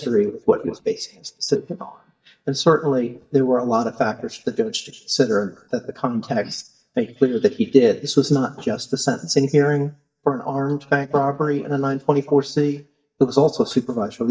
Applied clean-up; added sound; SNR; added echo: neural mask model DeepFilterNet 3.